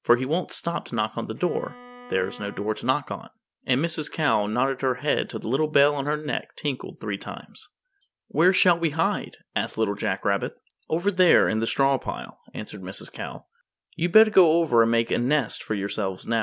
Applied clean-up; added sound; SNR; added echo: none; Bowed string instrument; 20 dB; none.